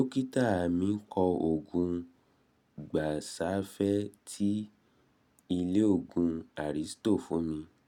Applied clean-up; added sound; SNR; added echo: none; none; none; none.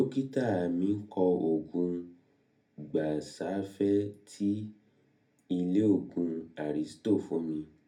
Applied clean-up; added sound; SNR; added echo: none; none; none; reverberation time 0.3 s.